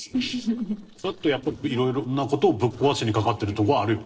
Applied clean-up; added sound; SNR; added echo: neural separator model SepFormer DNS4.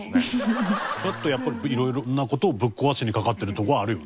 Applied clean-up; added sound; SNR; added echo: none; none; none; none.